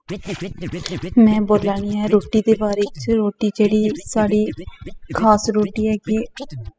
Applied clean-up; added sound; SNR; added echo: classical method spectral subtraction.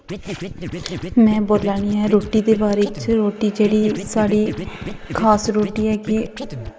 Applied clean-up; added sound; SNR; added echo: none; Scratching (performance technique); 11 dB; none.